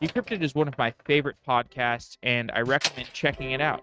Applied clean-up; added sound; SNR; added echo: neural mask model RNNoise.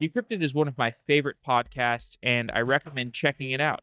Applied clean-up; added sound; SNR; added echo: neural mask model DeepFilterNet 3.